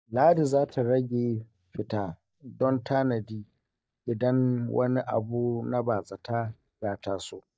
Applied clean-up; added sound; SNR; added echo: neural mask model DeepFilterNet 3.